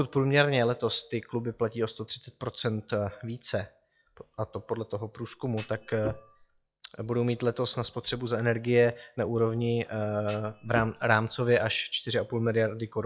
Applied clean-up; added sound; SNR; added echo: classical method log-MMSE.